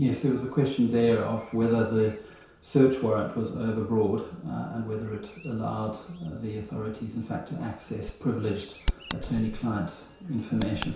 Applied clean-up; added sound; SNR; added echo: none; Bird vocalization, bird call, bird song; 14 dB; reverberation time 0.6 s.